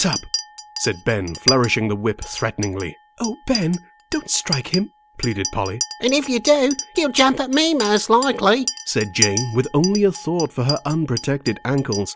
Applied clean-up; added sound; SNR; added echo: none; Chink, clink; 9 dB; none.